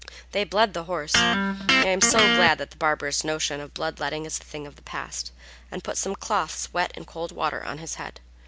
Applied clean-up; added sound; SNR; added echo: none; Electric guitar; -3 dB; none.